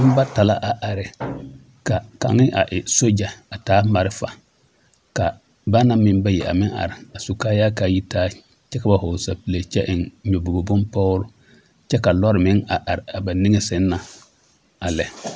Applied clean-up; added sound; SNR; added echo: none; none; none; none.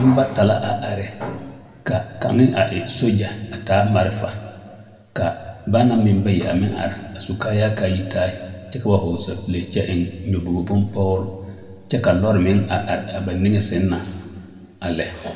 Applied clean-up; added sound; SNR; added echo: none; none; none; reverberation time 1.7 s.